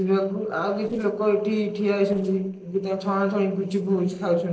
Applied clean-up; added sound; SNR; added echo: neural separator model SepFormer DNS4.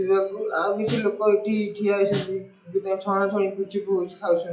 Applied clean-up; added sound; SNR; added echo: classical method WPE with log-MMSE.